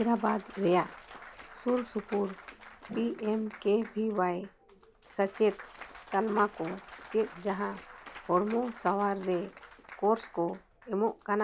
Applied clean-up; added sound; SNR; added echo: none; Applause / Cheering / Clapping; 18 dB; none.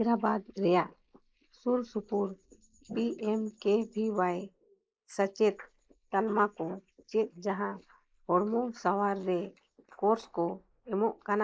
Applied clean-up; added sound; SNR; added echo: neural mask model Resemble Enhance denoiser.